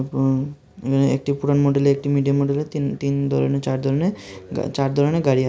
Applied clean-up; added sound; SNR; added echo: none; none; none; none.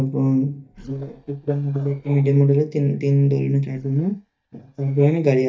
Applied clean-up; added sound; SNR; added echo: neural mask model DeepFilterNet 3.